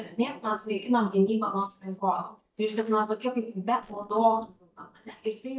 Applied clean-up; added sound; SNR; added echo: neural mask model DeepFilterNet 3.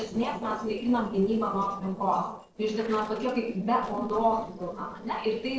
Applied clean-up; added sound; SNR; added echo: neural separator model SepFormer DNS4.